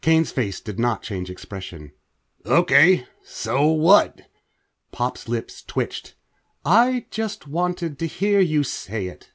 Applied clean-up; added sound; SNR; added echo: none; none; none; none.